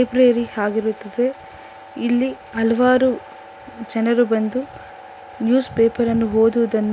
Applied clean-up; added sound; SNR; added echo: none; none; none; none.